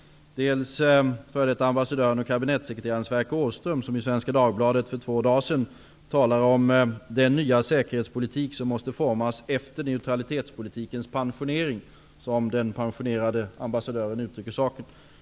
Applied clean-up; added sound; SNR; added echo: none; none; none; none.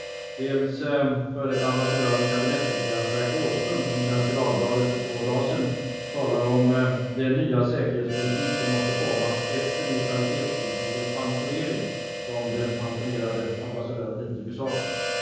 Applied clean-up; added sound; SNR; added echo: none; Harmonica; 5 dB; reverberation time 1.3 s.